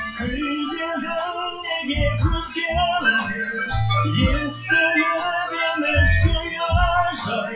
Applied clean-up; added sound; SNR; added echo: classical method WPE with log-MMSE.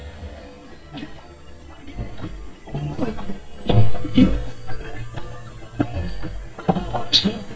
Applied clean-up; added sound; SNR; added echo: neural mask model DeepFilterNet 3.